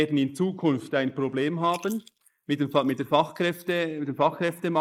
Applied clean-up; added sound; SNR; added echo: neural mask model Resemble Enhance denoiser.